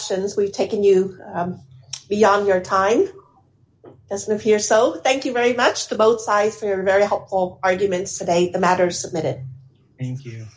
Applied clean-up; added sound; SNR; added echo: none; none; none; none.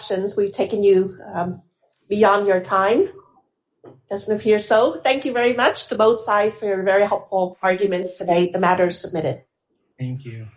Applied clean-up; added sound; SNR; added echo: neural mask model Resemble Enhance denoiser.